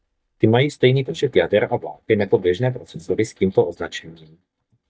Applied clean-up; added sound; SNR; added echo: neural mask model DeepFilterNet 3.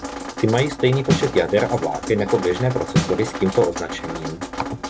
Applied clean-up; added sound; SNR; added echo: none; Snare drum + Drip; 5 dB; none.